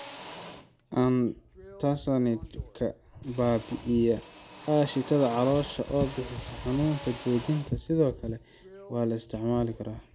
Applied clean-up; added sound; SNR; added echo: none; Drill; 16 dB; none.